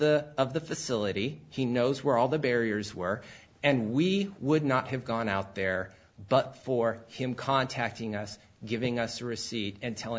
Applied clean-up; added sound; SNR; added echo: none; none; none; none.